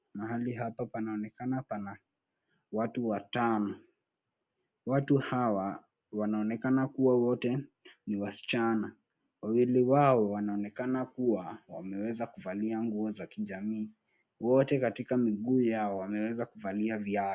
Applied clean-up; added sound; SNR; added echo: none; none; none; none.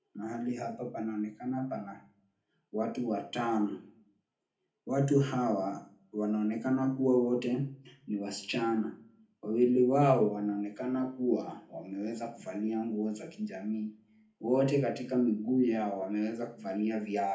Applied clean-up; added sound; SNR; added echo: none; none; none; reverberation time 0.3 s.